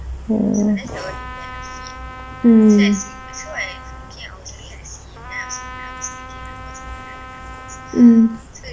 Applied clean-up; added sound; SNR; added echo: none; Trumpet; 17 dB; none.